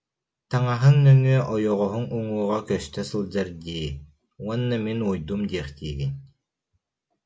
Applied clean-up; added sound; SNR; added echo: none; none; none; none.